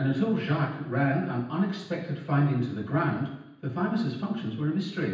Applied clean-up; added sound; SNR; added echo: none; none; none; reverberation time 0.9 s.